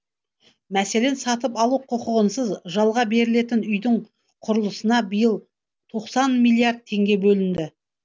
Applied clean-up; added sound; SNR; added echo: none; none; none; none.